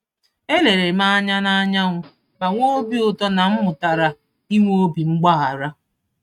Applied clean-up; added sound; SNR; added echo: neural mask model RNNoise.